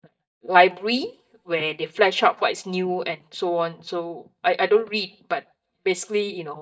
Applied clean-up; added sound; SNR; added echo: neural mask model DeepFilterNet 3.